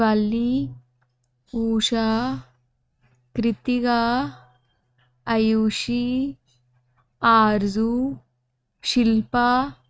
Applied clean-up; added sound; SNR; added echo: neural mask model RNNoise.